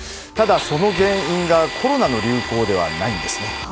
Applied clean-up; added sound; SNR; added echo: none; Domestic sounds, home sounds; 7 dB; none.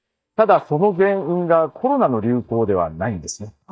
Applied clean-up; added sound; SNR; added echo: neural mask model DeepFilterNet 3.